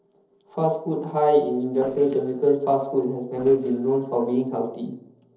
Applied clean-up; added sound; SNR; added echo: neural separator model SepFormer DNS4.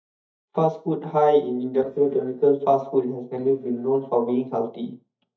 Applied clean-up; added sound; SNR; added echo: neural mask model DeepFilterNet 3.